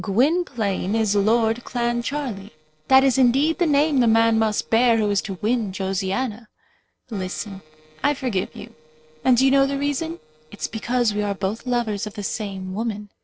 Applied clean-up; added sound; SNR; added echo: neural separator model SepFormer DNS4.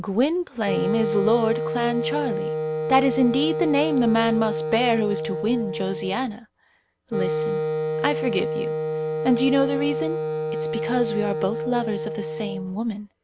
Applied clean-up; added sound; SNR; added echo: none; Wind instrument, woodwind instrument; 2 dB; none.